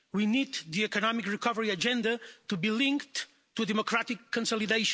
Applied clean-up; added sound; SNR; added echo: none; none; none; none.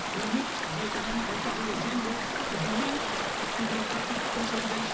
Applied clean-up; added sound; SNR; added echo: none; Stream / Ocean; -4 dB; reverberation time 0.4 s.